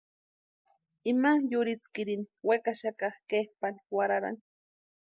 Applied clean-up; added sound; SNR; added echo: neural mask model Resemble Enhance denoiser.